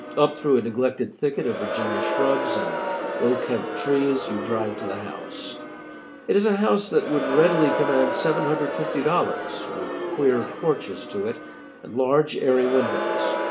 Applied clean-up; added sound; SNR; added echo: none; Crowd; 5 dB; none.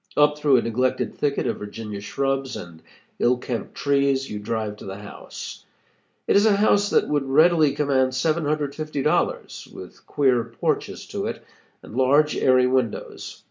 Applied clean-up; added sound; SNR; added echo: none; none; none; none.